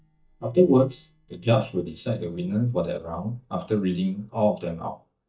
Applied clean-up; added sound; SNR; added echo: neural mask model DeepFilterNet 3.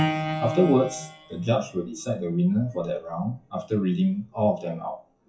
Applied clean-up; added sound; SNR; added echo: classical method WPE with log-MMSE.